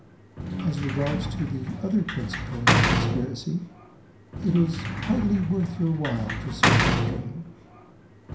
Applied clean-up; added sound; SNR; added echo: none; Sliding door / Slam; -1 dB; reverberation time 0.5 s.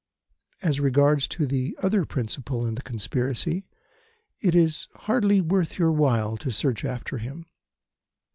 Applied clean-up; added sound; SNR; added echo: none; none; none; none.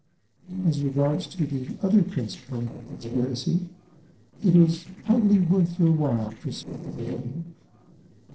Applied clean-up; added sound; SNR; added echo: neural separator model SepFormer DNS4.